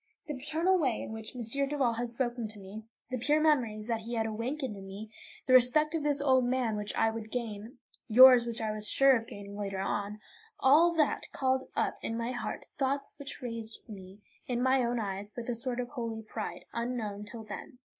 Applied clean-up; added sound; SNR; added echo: neural mask model Resemble Enhance denoiser.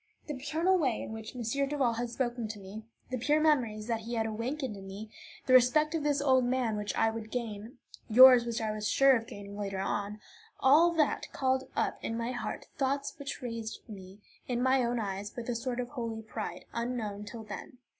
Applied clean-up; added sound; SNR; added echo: none; none; none; none.